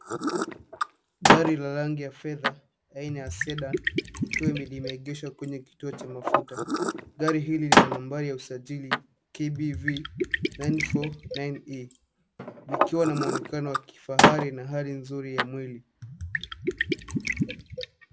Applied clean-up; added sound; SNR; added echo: none; Liquid; -4 dB; none.